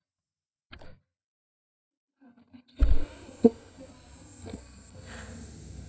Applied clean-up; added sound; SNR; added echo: neural mask model DeepFilterNet 3.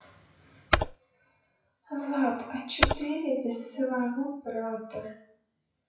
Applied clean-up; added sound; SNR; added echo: classical method WPE with log-MMSE.